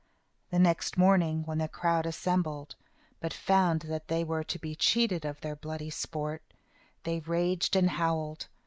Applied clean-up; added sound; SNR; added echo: none; none; none; none.